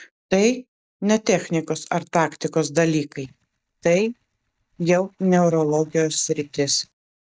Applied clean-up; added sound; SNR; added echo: neural mask model DeepFilterNet 3.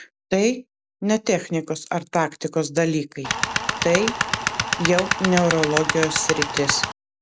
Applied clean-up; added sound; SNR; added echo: none; Tools; 1 dB; none.